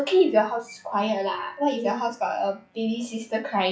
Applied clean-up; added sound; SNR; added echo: classical method log-MMSE.